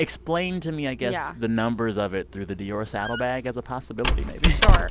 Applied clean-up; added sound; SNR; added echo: none; Squeak; -2 dB; none.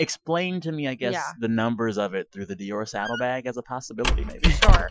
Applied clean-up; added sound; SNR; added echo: classical method Wiener filter.